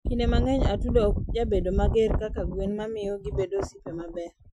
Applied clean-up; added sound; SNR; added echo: classical method Wiener filter.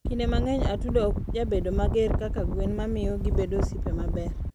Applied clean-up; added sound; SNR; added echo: none; Wind; -2 dB; none.